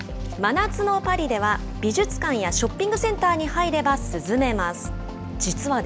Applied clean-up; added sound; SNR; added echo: none; none; none; none.